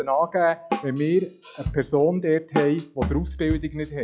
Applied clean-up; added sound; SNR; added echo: classical method log-MMSE.